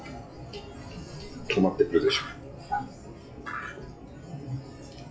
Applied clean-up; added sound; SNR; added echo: classical method WPE with log-MMSE.